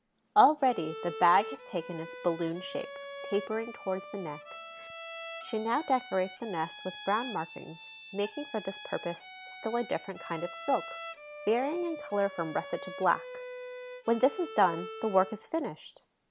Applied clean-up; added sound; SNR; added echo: none; Bowed string instrument; 12 dB; none.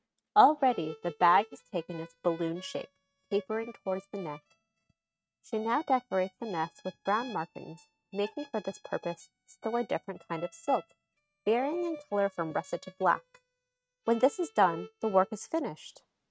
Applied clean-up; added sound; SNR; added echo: neural mask model RNNoise.